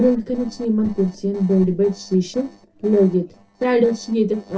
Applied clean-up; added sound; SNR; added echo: neural separator model SepFormer DNS4.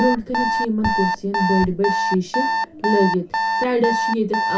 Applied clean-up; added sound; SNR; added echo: none; Alarm; 1 dB; reverberation time 0.2 s.